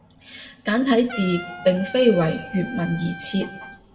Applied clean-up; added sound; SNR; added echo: none; Trumpet; 15 dB; reverberation time 1.2 s.